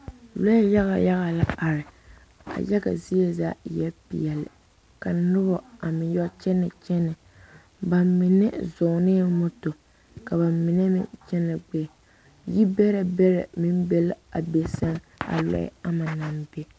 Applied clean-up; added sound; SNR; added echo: none; none; none; none.